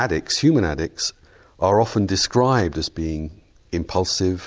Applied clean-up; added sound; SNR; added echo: none; none; none; none.